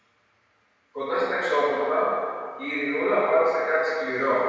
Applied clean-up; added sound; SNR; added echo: none; none; none; reverberation time 1.9 s.